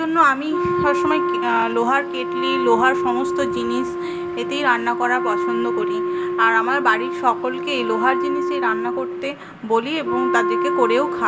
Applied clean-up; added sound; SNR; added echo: none; Wind instrument, woodwind instrument; 1 dB; reverberation time 1.4 s.